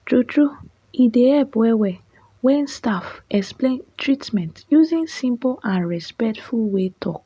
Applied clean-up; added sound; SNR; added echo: none; none; none; none.